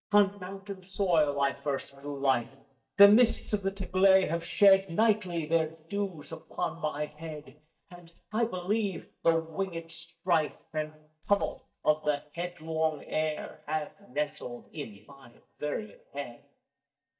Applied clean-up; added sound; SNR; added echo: neural mask model DeepFilterNet 3.